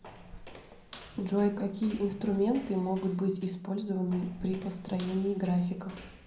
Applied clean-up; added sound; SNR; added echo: none; Walk, footsteps; 18 dB; reverberation time 0.5 s.